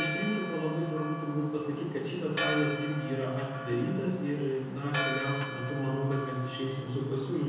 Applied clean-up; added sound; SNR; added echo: none; Church bell; 6 dB; reverberation time 1.1 s.